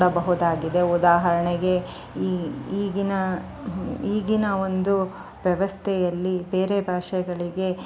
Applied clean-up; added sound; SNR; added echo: none; none; none; none.